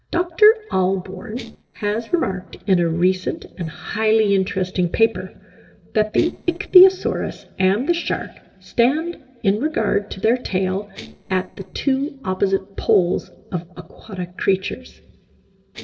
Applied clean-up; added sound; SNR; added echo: neural separator model SepFormer DNS4.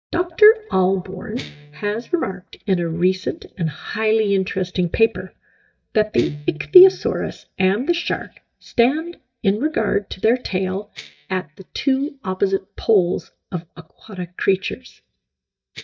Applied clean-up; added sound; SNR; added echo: neural mask model DeepFilterNet 3.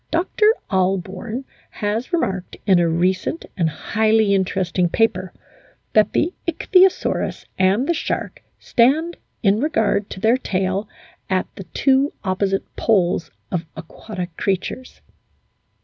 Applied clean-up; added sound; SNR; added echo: none; none; none; none.